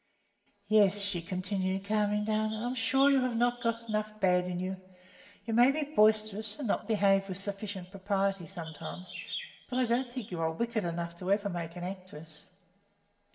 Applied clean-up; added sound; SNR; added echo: none; Chirp, tweet; 14 dB; reverberation time 2.0 s.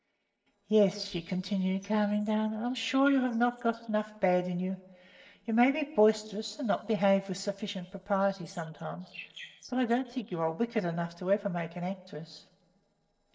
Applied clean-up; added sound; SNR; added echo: neural separator model SepFormer DNS4.